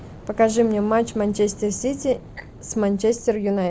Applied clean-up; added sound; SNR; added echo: none; Fire; 18 dB; none.